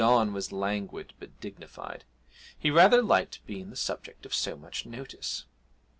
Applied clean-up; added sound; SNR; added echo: none; none; none; none.